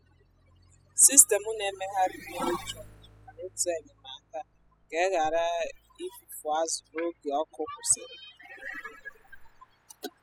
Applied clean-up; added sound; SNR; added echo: classical method spectral subtraction.